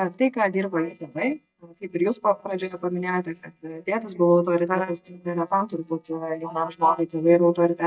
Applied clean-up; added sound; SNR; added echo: neural mask model DeepFilterNet 3.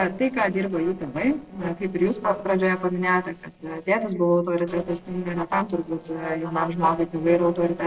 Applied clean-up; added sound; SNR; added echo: neural separator model SepFormer DNS4.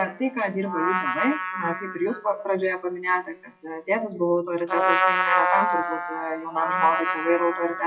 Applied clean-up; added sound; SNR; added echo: classical method WPE with log-MMSE.